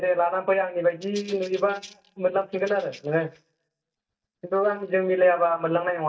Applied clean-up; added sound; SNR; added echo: neural mask model DeepFilterNet 3.